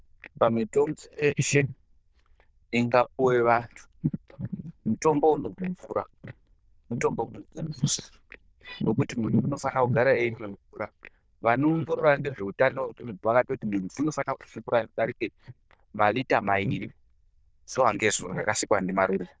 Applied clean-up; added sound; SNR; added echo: neural diffusion model UNIVERSE++.